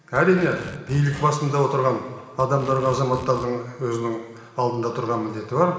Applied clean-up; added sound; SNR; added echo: none; Packing tape, duct tape; 19 dB; reverberation time 2.0 s.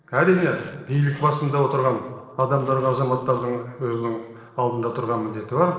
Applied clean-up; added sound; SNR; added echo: neural separator model SepFormer DNS4.